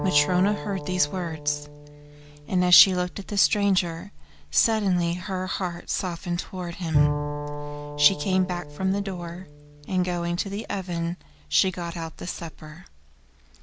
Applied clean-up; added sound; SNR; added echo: none; Bowed string instrument; 8 dB; none.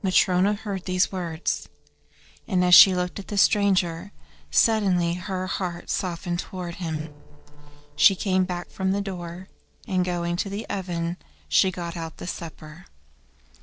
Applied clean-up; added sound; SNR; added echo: neural separator model SepFormer DNS4.